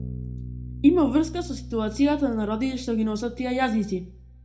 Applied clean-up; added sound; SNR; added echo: none; Bass guitar; 13 dB; reverberation time 0.3 s.